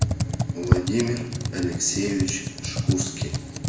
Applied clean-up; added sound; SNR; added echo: none; Computer keyboard; -1 dB; reverberation time 1.0 s.